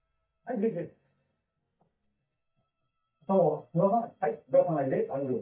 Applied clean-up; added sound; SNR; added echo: neural mask model DeepFilterNet 3.